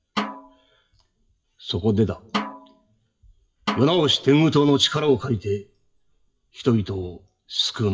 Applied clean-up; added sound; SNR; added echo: classical method WPE with log-MMSE.